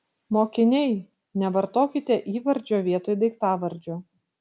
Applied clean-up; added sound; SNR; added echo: none; none; none; none.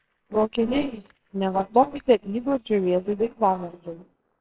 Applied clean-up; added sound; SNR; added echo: neural separator model SepFormer WHAMR!.